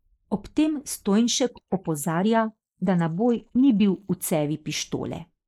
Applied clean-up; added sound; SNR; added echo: neural mask model Resemble Enhance denoiser.